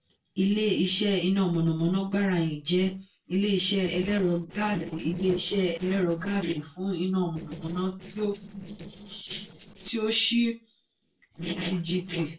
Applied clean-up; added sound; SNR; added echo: neural separator model SepFormer DNS4.